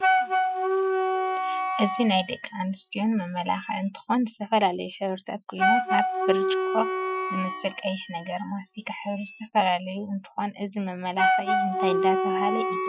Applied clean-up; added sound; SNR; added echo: classical method Wiener filter.